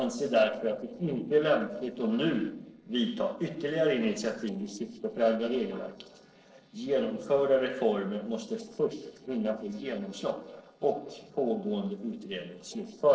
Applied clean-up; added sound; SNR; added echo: neural separator model SepFormer DNS4.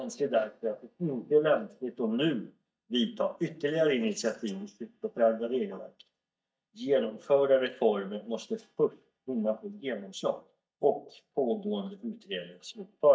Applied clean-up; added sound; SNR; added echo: neural mask model DeepFilterNet 3.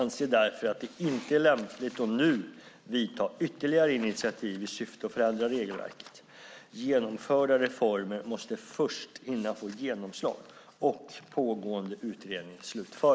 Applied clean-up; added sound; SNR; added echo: none; none; none; none.